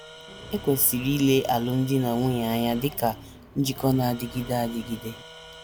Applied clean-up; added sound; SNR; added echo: none; Tools + Accelerating, revving, vroom; 16 dB; none.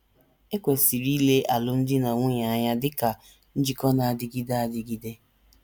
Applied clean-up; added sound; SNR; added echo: none; none; none; none.